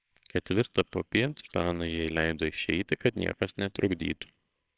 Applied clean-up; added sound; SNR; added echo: neural separator model SepFormer WHAMR!.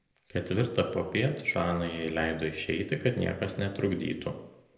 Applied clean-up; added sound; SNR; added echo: neural separator model SepFormer DNS4.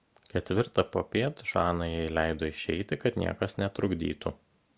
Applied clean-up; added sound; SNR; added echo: none; none; none; none.